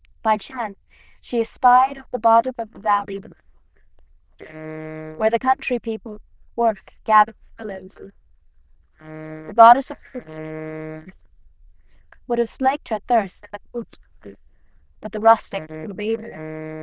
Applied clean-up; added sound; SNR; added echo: neural diffusion model UNIVERSE++.